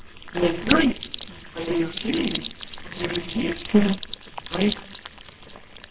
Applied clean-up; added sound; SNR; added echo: neural separator model SepFormer WHAMR!.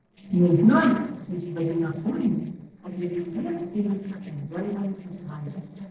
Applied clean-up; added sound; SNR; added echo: neural separator model SepFormer DNS4.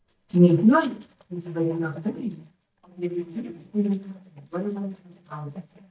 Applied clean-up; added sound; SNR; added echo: neural mask model DeepFilterNet 3.